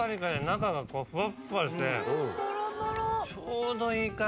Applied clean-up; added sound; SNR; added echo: none; Thunder; 14 dB; none.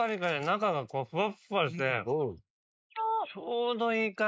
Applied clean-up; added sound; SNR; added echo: neural mask model Resemble Enhance denoiser.